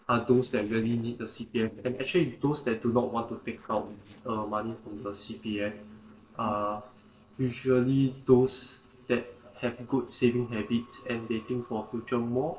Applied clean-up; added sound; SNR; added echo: neural separator model SepFormer DNS4.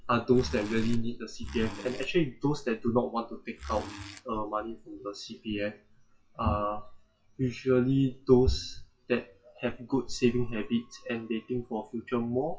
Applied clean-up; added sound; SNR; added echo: classical method WPE with log-MMSE.